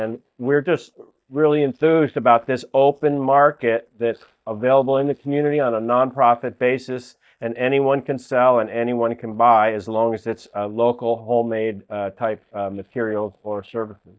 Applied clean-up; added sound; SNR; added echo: neural mask model DeepFilterNet 3.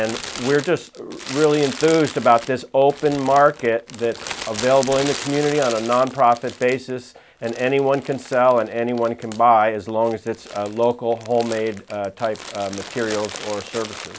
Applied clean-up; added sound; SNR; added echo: none; Crumpling, crinkling; 15 dB; none.